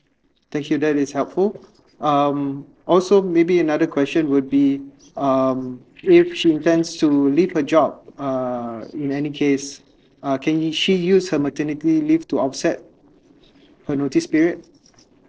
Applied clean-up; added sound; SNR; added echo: neural separator model SepFormer DNS4.